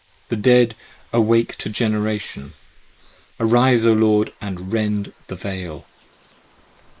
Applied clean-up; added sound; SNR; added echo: neural mask model Resemble Enhance denoiser.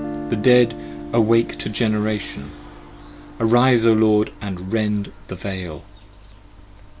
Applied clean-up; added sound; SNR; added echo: none; Guitar; 15 dB; none.